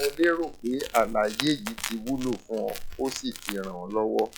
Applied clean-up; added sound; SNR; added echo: classical method log-MMSE.